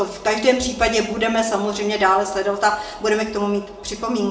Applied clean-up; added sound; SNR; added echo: none; none; none; reverberation time 0.5 s.